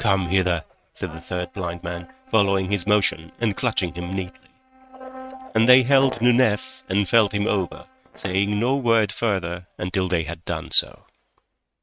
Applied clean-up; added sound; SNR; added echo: neural mask model RNNoise.